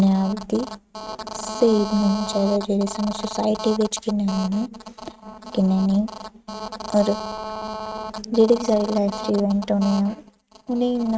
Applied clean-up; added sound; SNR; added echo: neural mask model RNNoise.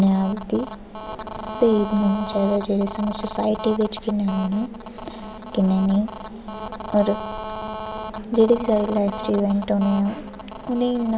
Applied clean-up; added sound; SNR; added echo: none; Telephone; 11 dB; none.